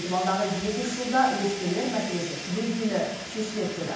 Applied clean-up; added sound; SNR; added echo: none; Fire; 10 dB; reverberation time 0.9 s.